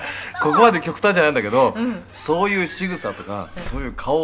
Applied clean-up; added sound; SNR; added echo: none; Squeak / Slam / Alarm / Wood; 17 dB; none.